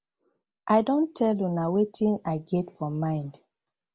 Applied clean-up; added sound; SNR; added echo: none; none; none; none.